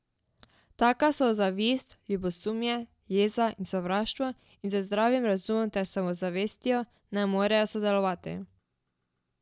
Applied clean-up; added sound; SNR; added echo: none; none; none; none.